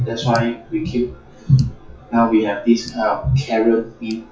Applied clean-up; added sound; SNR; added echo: classical method WPE with log-MMSE.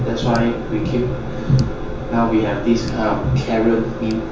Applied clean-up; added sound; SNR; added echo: none; Tick; 12 dB; reverberation time 0.7 s.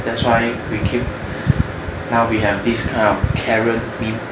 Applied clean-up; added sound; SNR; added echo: none; none; none; none.